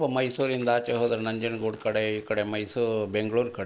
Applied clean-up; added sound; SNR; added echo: neural mask model Resemble Enhance denoiser.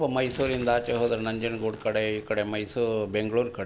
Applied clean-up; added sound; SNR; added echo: none; Crumpling, crinkling; 18 dB; none.